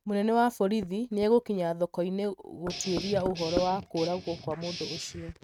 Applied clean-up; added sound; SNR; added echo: neural mask model RNNoise.